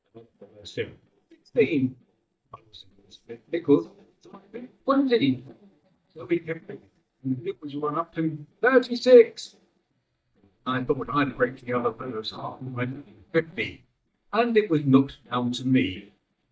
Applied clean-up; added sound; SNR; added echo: neural mask model DeepFilterNet 3.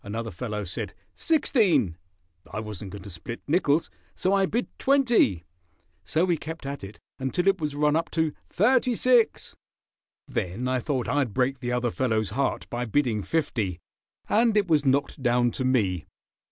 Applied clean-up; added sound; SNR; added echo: none; none; none; none.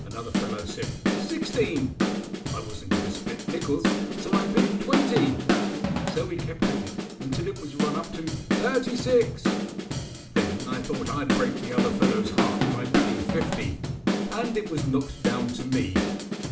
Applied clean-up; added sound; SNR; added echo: none; Drum / Drum kit; -3 dB; reverberation time 0.4 s.